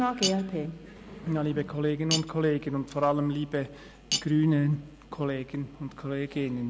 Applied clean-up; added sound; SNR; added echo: none; Cutlery, silverware; 10 dB; none.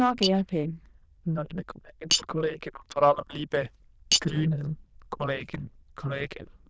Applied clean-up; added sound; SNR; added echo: neural diffusion model UNIVERSE++.